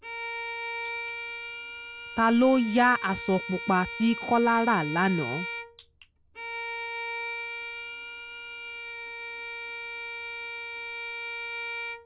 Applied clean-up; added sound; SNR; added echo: none; Bowed string instrument; 7 dB; none.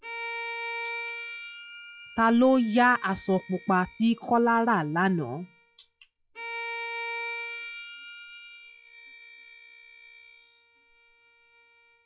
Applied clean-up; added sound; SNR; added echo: classical method log-MMSE.